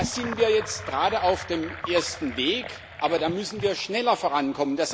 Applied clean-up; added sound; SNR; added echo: none; Sink (filling or washing) / Gurgling; 12 dB; none.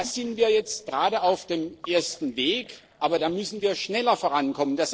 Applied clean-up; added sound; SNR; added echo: neural separator model SepFormer DNS4.